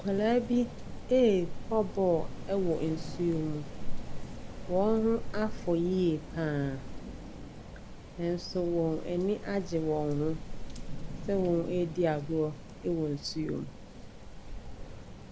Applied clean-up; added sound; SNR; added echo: none; Rain; 6 dB; none.